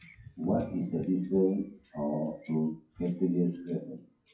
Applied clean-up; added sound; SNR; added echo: classical method WPE with log-MMSE.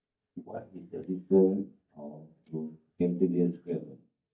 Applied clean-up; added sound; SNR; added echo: neural mask model DeepFilterNet 3.